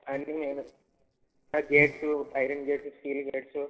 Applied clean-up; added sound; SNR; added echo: neural separator model SepFormer DNS4.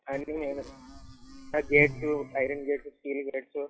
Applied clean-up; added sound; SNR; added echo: classical method WPE with log-MMSE.